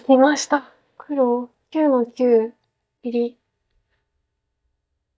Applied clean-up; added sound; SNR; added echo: neural mask model DeepFilterNet 3.